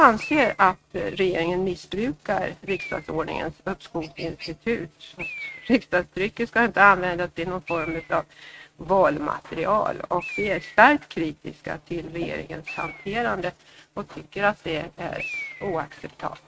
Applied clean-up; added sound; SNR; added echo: neural mask model RNNoise.